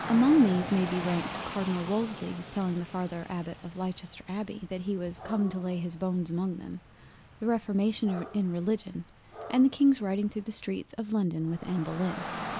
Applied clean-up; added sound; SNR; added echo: none; Rain / Dog; 13 dB; none.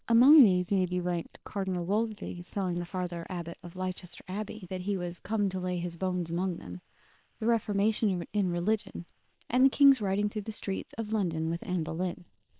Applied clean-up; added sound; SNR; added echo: neural separator model SepFormer WHAM!.